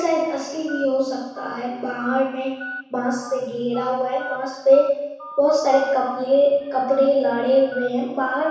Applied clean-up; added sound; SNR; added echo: none; Telephone; 17 dB; reverberation time 1.1 s.